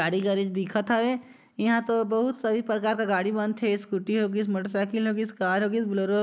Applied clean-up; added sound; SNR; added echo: none; none; none; none.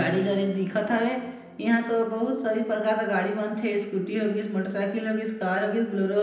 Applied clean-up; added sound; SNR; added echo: none; Acoustic guitar / Strum; 19 dB; reverberation time 0.9 s.